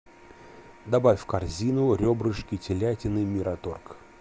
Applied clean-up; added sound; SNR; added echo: none; none; none; none.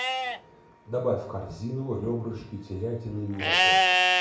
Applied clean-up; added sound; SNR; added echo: none; Livestock, farm animals, working animals; -5 dB; reverberation time 0.6 s.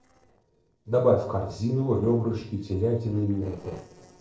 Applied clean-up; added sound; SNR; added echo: neural separator model SepFormer DNS4.